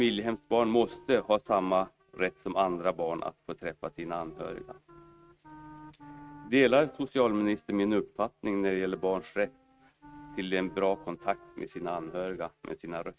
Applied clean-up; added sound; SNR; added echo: neural mask model RNNoise.